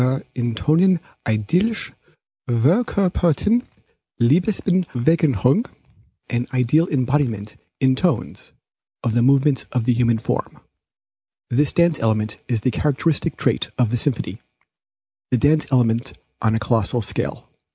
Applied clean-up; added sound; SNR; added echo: none; none; none; none.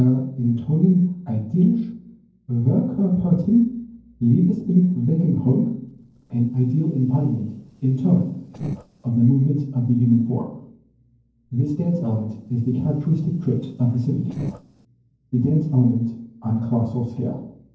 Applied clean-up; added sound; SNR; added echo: neural separator model SepFormer DNS4.